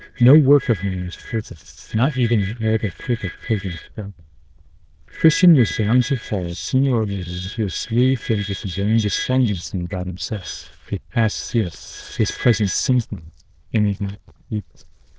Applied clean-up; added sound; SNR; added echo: neural diffusion model UNIVERSE++.